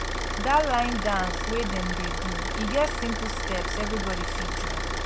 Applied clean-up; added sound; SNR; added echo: none; Idling / Car; -1 dB; none.